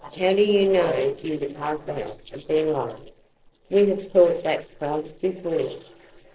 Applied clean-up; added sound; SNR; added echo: neural separator model SepFormer DNS4.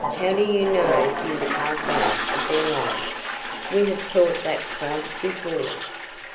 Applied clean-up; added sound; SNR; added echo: none; Toilet flush; 2 dB; reverberation time 0.5 s.